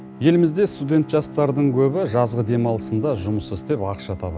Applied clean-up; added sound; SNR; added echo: none; Bowed string instrument; 15 dB; none.